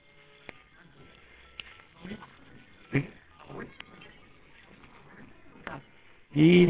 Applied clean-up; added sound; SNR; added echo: neural separator model SepFormer WHAMR!.